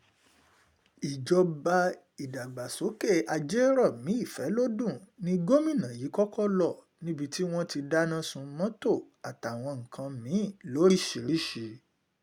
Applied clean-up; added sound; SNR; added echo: none; none; none; none.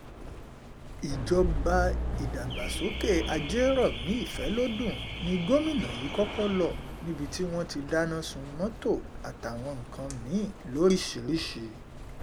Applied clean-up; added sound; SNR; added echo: none; Alarm / Car; 5 dB; none.